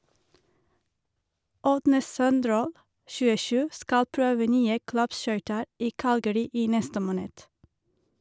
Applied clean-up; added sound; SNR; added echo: none; none; none; none.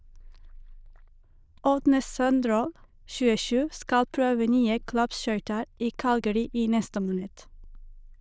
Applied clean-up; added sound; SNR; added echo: neural diffusion model UNIVERSE++.